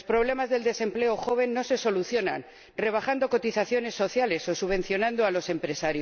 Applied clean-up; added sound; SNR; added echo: none; none; none; none.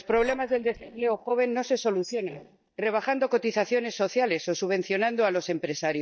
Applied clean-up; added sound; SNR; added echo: neural mask model DeepFilterNet 3.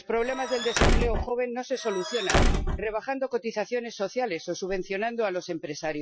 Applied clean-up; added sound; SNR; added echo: classical method Wiener filter.